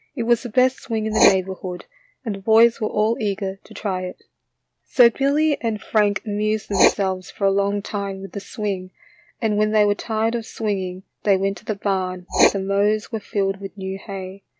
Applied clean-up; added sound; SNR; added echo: none; Writing; 8 dB; none.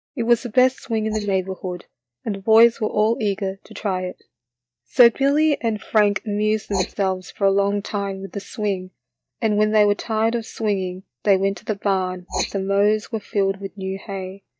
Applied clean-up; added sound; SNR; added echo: neural mask model DeepFilterNet 3.